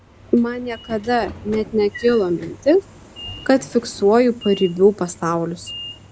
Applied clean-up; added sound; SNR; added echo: none; Sliding door / Train; 18 dB; none.